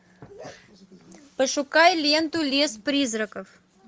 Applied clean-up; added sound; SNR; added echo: none; none; none; none.